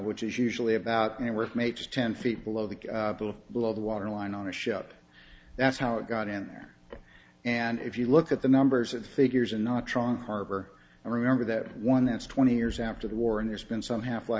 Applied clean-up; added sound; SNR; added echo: none; none; none; none.